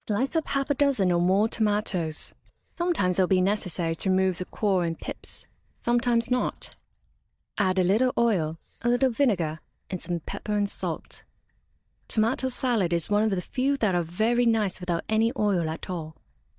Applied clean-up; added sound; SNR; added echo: neural mask model DeepFilterNet 3.